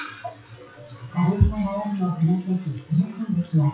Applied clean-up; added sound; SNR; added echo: classical method WPE with log-MMSE.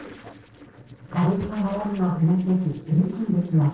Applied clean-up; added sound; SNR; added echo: neural separator model SepFormer DNS4.